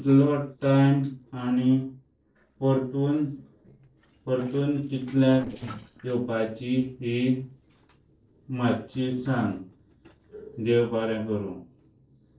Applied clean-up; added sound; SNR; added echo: neural separator model SepFormer DNS4.